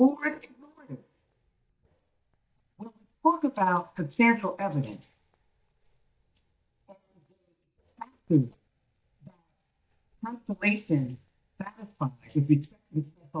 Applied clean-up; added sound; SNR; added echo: neural mask model DeepFilterNet 3.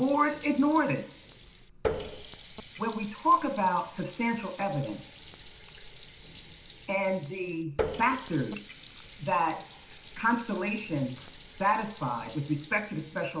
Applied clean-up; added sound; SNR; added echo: none; Water tap, faucet; 12 dB; reverberation time 0.5 s.